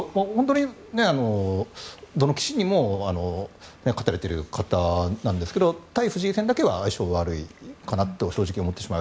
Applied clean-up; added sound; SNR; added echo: none; none; none; none.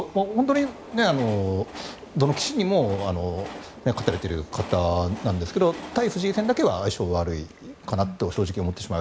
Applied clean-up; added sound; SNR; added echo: none; Train; 17 dB; none.